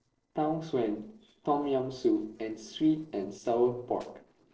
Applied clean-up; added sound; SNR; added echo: neural separator model SepFormer DNS4.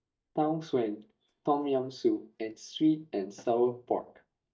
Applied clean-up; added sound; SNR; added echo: neural mask model DeepFilterNet 3.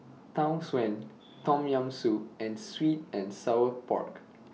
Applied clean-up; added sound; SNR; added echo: none; none; none; none.